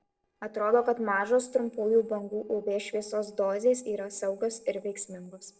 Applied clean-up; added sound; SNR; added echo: neural separator model SepFormer DNS4.